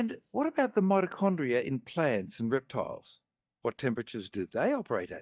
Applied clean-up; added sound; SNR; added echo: neural mask model DeepFilterNet 3.